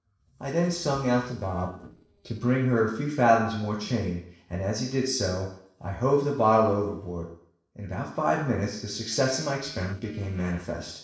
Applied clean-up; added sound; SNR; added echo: neural separator model SepFormer DNS4.